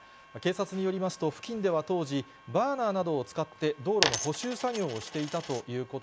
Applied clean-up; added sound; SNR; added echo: none; Coin (dropping); 3 dB; none.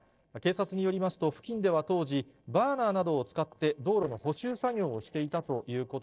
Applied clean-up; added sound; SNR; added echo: neural separator model SepFormer DNS4.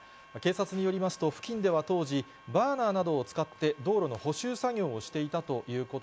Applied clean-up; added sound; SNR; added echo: none; none; none; none.